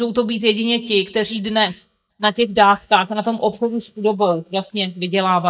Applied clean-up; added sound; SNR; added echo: neural mask model DeepFilterNet 3.